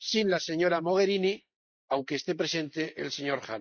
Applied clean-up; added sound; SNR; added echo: neural mask model Resemble Enhance denoiser.